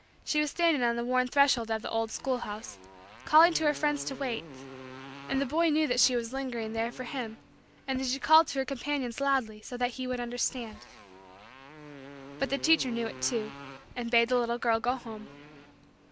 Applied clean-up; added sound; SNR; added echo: none; Motorcycle; 18 dB; none.